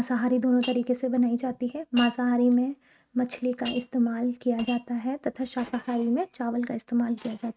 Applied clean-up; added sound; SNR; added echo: neural mask model RNNoise.